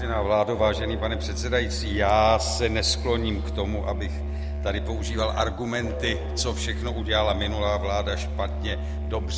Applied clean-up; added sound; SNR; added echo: none; Musical instrument; 2 dB; none.